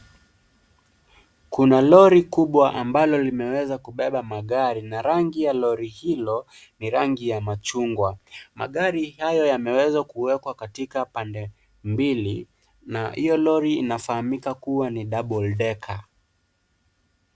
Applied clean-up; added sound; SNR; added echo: none; none; none; none.